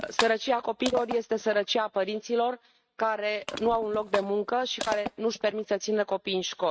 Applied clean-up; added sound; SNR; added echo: neural mask model RNNoise.